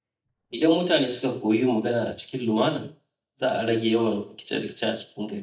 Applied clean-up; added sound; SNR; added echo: neural mask model DeepFilterNet 3.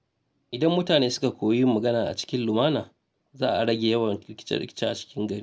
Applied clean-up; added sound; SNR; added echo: none; none; none; none.